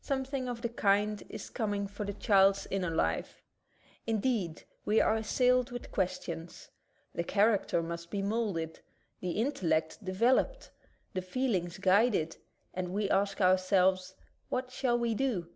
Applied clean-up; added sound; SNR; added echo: none; Fireworks; 17 dB; none.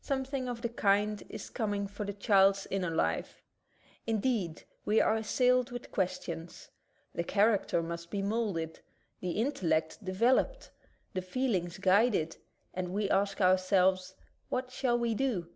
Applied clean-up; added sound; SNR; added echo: none; none; none; none.